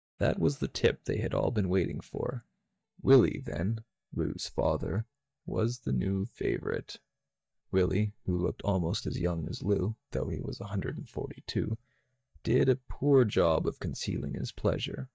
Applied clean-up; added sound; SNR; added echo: neural mask model DeepFilterNet 3.